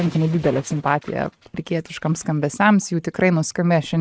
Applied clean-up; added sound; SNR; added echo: neural mask model RNNoise.